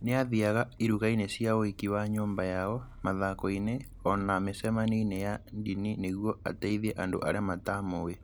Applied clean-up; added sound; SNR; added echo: none; Engine starting / Motor vehicle (road); 20 dB; none.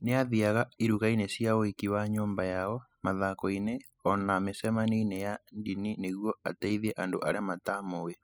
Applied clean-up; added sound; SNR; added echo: classical method spectral subtraction.